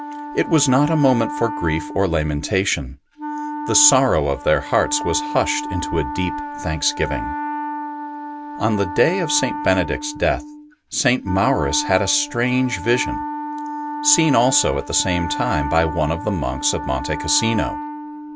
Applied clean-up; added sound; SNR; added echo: none; Wind instrument, woodwind instrument; 8 dB; none.